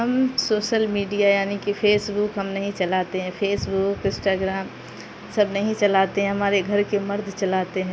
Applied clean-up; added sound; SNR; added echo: none; none; none; none.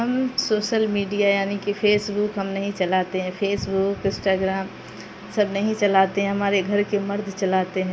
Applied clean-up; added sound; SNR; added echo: none; none; none; reverberation time 0.8 s.